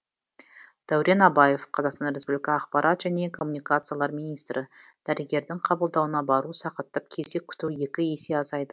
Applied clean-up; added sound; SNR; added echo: none; none; none; none.